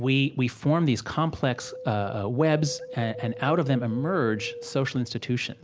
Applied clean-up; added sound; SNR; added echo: none; Wind; 16 dB; none.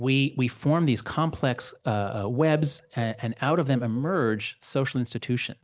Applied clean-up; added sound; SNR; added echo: neural mask model DeepFilterNet 3.